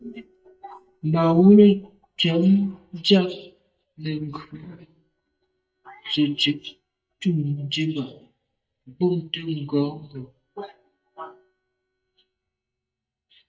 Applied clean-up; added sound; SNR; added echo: neural mask model DeepFilterNet 3.